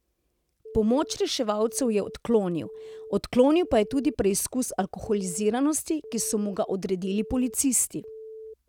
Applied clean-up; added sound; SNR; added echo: none; Telephone; 17 dB; none.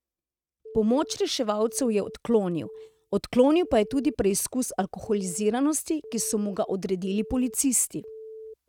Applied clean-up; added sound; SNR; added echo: neural mask model RNNoise.